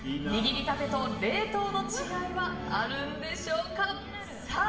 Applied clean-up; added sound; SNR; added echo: none; Wind instrument, woodwind instrument; 12 dB; reverberation time 0.8 s.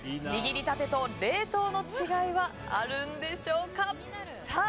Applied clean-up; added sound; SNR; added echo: none; none; none; none.